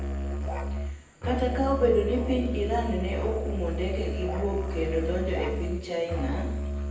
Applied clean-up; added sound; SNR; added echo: none; Musical instrument; 1 dB; reverberation time 0.8 s.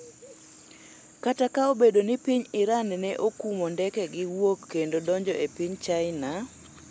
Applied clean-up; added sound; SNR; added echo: none; none; none; none.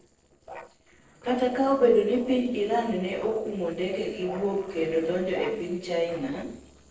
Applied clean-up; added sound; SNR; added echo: neural separator model SepFormer DNS4.